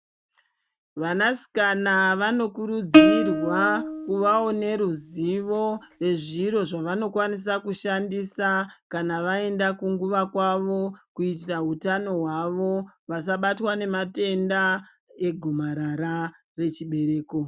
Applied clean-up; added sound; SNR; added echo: neural mask model RNNoise.